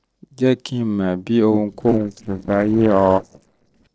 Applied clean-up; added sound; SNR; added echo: neural separator model SepFormer DNS4.